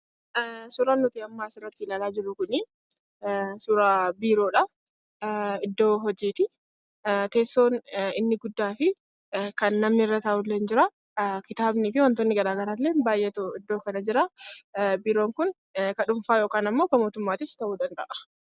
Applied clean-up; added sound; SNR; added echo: none; none; none; none.